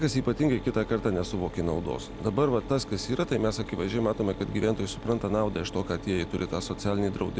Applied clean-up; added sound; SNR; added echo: none; Mechanisms; 12 dB; none.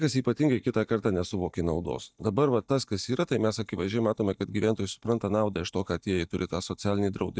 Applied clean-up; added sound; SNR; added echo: neural mask model DeepFilterNet 3.